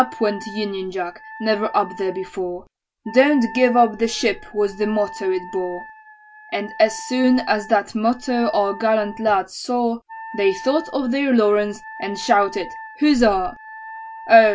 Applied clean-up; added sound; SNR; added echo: none; Wind instrument, woodwind instrument; 17 dB; none.